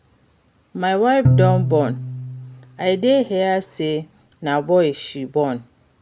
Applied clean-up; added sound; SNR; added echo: none; Bowed string instrument; 3 dB; none.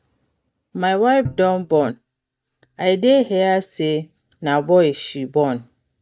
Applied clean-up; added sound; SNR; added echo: neural mask model DeepFilterNet 3.